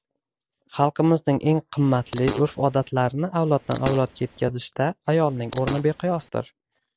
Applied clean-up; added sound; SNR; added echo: none; Fart; 11 dB; none.